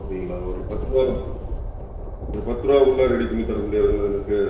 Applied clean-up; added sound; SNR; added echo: none; Train; 7 dB; reverberation time 0.9 s.